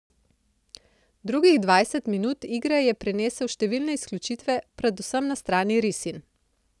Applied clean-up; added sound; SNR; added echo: none; none; none; none.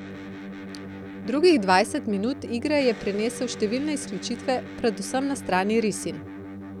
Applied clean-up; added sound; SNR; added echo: none; Electric guitar; 12 dB; none.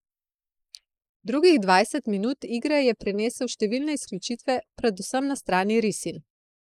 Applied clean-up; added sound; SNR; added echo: neural mask model Resemble Enhance denoiser.